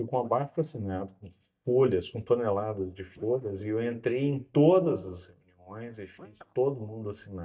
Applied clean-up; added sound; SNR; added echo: neural mask model DeepFilterNet 3.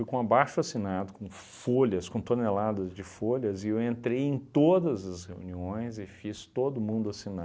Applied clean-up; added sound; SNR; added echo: none; none; none; none.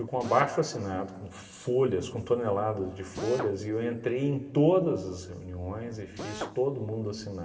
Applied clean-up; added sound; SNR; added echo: none; Drill; 16 dB; reverberation time 2.8 s.